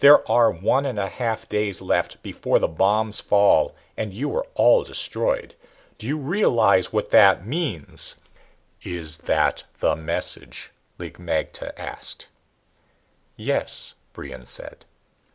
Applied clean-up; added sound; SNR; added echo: none; none; none; none.